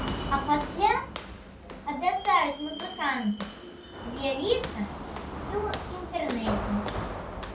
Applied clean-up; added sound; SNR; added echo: none; Walk, footsteps; 6 dB; reverberation time 0.3 s.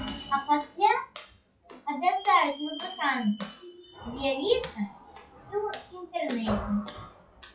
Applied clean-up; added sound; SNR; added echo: classical method WPE with log-MMSE.